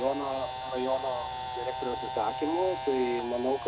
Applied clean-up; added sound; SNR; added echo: none; Camera; 5 dB; none.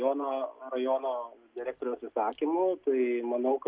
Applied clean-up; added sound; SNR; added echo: none; none; none; none.